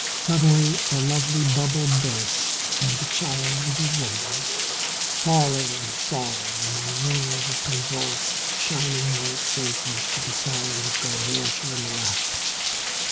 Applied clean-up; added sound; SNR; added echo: none; Rain; 0 dB; none.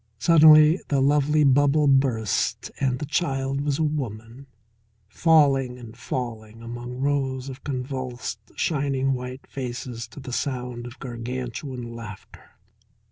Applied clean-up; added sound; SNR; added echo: none; none; none; none.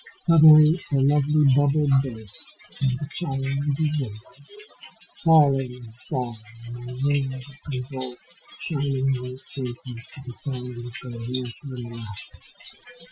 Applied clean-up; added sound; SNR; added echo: classical method Wiener filter.